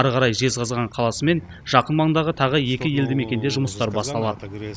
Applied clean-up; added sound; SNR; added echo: none; none; none; none.